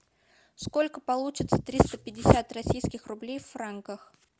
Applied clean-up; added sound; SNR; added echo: none; Writing; 20 dB; none.